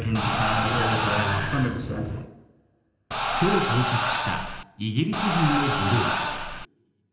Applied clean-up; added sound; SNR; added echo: none; Crowd; -1 dB; reverberation time 0.9 s.